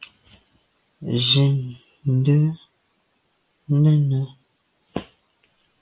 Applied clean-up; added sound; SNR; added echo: none; none; none; none.